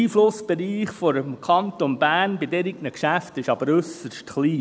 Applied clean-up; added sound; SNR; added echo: none; none; none; none.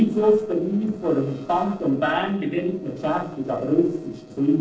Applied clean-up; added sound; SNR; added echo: neural separator model SepFormer DNS4.